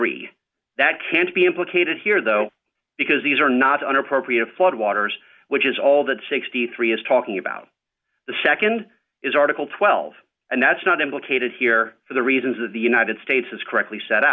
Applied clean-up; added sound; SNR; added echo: none; none; none; none.